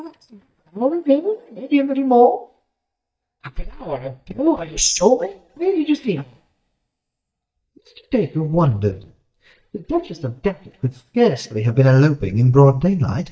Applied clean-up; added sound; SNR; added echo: neural mask model DeepFilterNet 3.